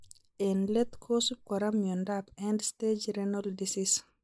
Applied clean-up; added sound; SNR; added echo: neural mask model Resemble Enhance denoiser.